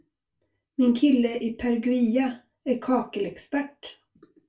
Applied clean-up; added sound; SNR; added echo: none; none; none; reverberation time 0.2 s.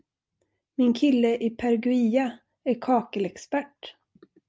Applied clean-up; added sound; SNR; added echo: none; none; none; none.